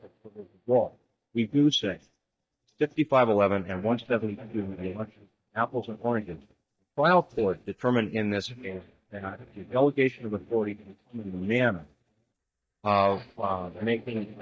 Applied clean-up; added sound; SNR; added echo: neural mask model DeepFilterNet 3.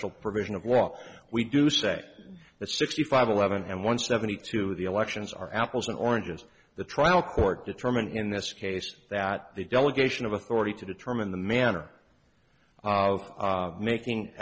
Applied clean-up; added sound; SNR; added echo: none; none; none; none.